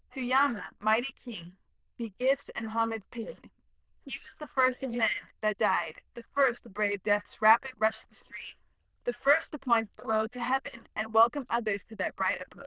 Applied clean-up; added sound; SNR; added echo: neural diffusion model UNIVERSE++.